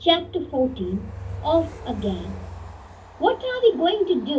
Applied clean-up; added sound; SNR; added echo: none; Train; 14 dB; reverberation time 0.3 s.